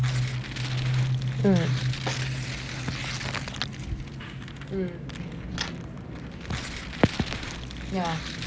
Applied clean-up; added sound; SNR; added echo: none; Tearing; 10 dB; none.